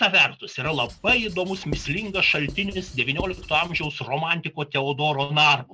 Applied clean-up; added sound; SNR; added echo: none; Writing; 14 dB; none.